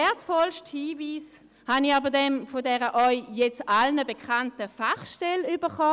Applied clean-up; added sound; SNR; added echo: none; none; none; none.